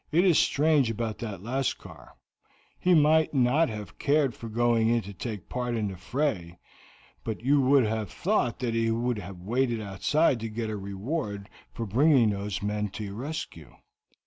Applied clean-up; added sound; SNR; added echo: none; none; none; none.